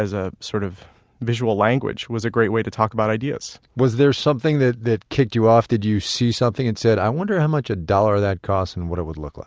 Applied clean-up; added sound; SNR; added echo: none; none; none; none.